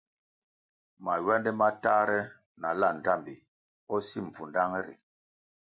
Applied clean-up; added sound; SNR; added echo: none; none; none; none.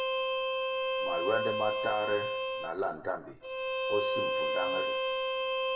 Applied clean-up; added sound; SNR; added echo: none; Bowed string instrument; -5 dB; reverberation time 0.7 s.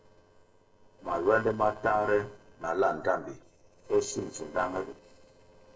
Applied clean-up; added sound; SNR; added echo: neural separator model SepFormer DNS4.